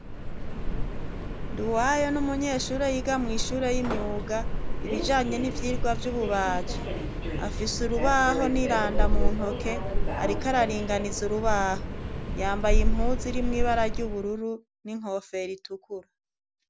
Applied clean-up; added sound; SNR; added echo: none; Subway, metro, underground; -2 dB; none.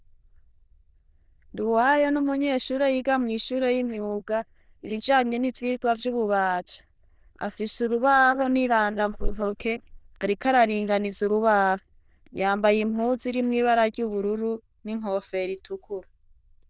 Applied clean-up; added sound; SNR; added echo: neural diffusion model UNIVERSE++.